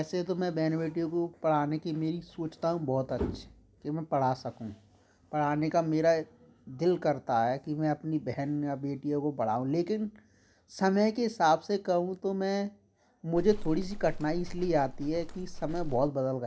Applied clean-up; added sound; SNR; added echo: none; Livestock, farm animals, working animals; 6 dB; none.